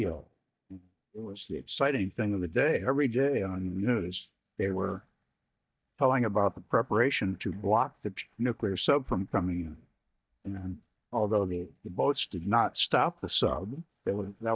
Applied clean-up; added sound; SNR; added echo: neural mask model DeepFilterNet 3.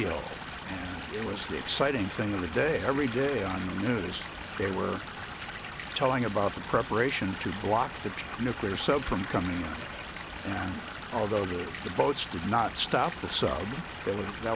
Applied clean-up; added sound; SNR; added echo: none; Stream / Liquid; 8 dB; none.